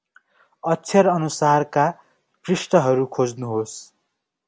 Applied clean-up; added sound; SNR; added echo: none; none; none; none.